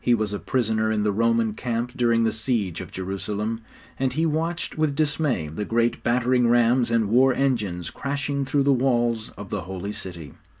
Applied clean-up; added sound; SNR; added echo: none; none; none; none.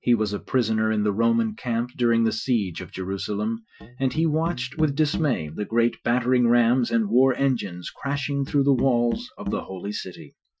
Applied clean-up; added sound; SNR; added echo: classical method Wiener filter.